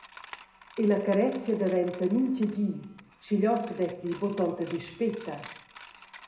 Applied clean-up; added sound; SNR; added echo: none; Coin (dropping); 19 dB; reverberation time 0.2 s.